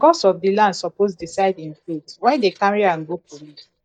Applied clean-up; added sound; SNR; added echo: neural mask model DeepFilterNet 3.